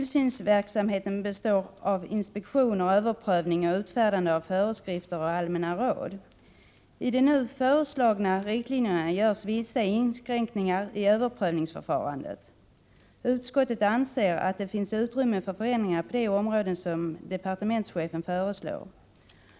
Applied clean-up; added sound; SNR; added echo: none; none; none; none.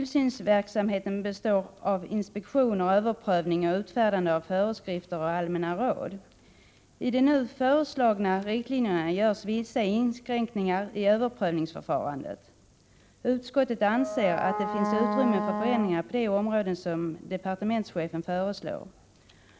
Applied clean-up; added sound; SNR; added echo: none; Wind instrument, woodwind instrument; 5 dB; none.